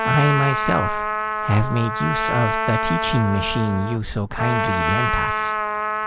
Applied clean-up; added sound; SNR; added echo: none; Trumpet; 1 dB; none.